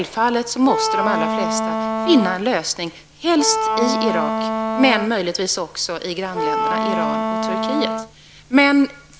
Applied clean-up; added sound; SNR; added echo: none; Wind instrument, woodwind instrument; 2 dB; none.